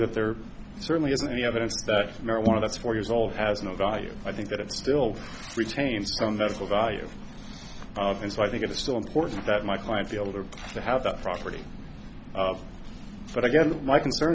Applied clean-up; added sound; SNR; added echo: none; none; none; none.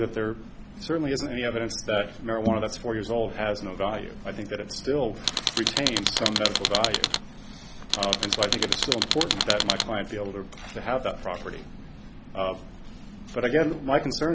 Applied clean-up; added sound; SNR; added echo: none; Tools; -2 dB; none.